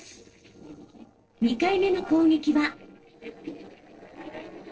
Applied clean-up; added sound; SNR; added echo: neural separator model SepFormer DNS4.